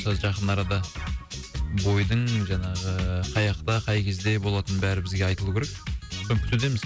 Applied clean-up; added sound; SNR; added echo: none; none; none; none.